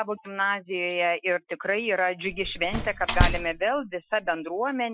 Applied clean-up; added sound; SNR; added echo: classical method Wiener filter.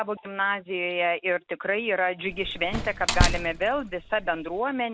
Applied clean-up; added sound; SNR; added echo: none; Slam; 1 dB; none.